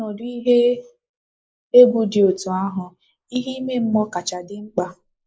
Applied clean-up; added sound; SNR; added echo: neural mask model Resemble Enhance denoiser.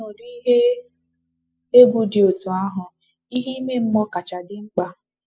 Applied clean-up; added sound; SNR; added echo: classical method spectral subtraction.